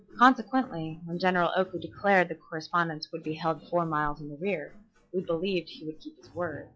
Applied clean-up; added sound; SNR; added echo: classical method log-MMSE.